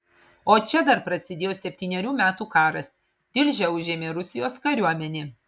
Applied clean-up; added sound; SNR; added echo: none; none; none; none.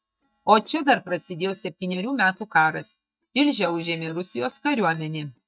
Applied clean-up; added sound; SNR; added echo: neural mask model DeepFilterNet 3.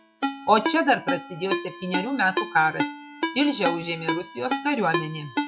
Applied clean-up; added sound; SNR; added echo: classical method log-MMSE.